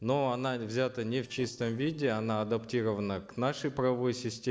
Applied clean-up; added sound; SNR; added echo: neural separator model SepFormer DNS4.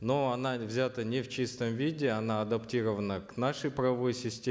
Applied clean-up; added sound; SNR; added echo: none; none; none; none.